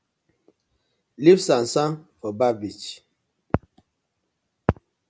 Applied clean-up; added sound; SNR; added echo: none; none; none; none.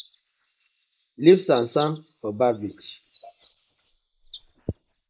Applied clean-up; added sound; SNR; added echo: neural mask model Resemble Enhance denoiser.